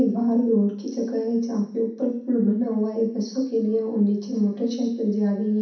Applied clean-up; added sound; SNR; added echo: none; none; none; reverberation time 0.6 s.